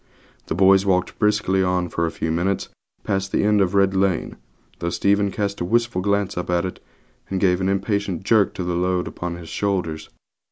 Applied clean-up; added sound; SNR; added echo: none; none; none; none.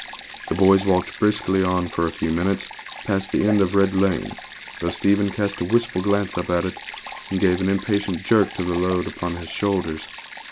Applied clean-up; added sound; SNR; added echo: none; Stream; 13 dB; none.